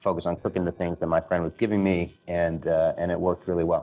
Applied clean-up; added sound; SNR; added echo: neural separator model SepFormer DNS4.